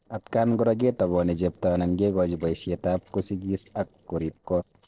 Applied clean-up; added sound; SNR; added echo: neural separator model SepFormer DNS4.